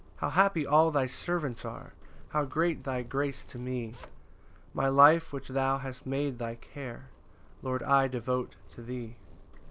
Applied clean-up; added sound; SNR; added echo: none; Zipper (clothing); 17 dB; none.